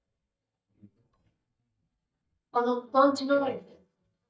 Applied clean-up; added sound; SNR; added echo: neural mask model DeepFilterNet 3.